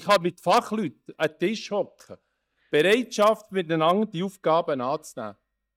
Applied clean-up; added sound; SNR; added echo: neural mask model DeepFilterNet 3.